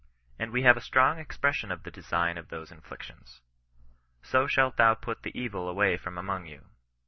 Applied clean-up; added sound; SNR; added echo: none; none; none; none.